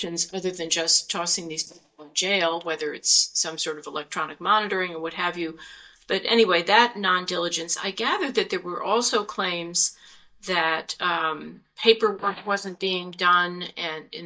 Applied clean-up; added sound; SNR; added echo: neural mask model DeepFilterNet 3.